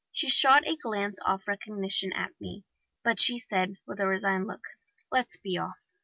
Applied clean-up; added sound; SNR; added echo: none; none; none; none.